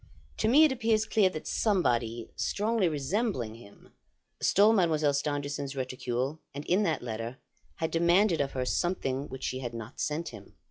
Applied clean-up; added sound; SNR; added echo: classical method log-MMSE.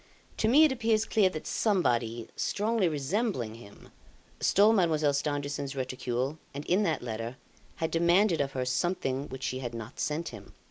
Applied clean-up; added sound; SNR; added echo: neural mask model Resemble Enhance denoiser.